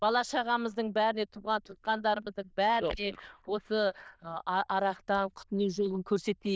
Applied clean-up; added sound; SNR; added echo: neural diffusion model UNIVERSE++.